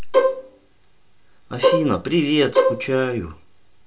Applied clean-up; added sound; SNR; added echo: none; Bowed string instrument; -3 dB; reverberation time 0.2 s.